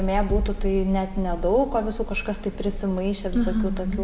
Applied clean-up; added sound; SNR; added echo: none; none; none; none.